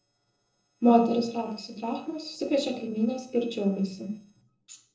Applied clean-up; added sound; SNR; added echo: neural separator model SepFormer DNS4.